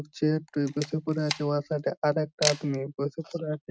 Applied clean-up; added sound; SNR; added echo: none; Camera; 9 dB; none.